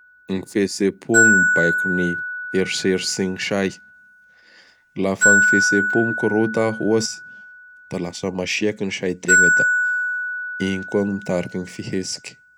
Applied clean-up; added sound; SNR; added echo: none; Glockenspiel; -1 dB; none.